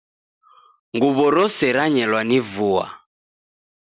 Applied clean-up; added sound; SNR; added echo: none; none; none; none.